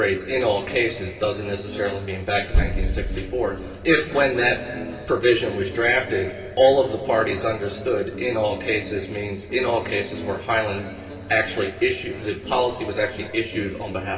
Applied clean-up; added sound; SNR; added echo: none; Guitar; 16 dB; reverberation time 2.5 s.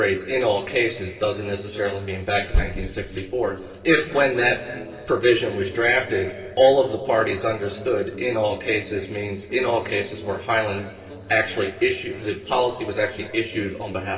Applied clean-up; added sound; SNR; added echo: neural separator model SepFormer DNS4.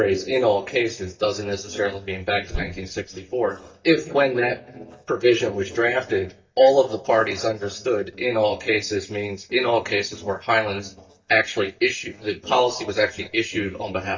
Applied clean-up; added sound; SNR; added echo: neural mask model DeepFilterNet 3.